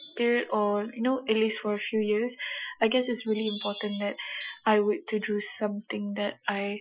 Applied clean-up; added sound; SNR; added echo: classical method Wiener filter.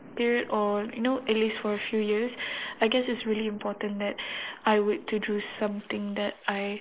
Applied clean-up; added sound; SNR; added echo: neural mask model Resemble Enhance denoiser.